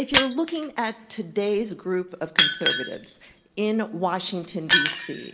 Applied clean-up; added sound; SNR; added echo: none; Shatter; 0 dB; none.